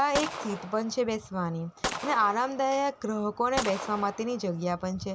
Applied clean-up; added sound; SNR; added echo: none; Gunshot, gunfire; 10 dB; none.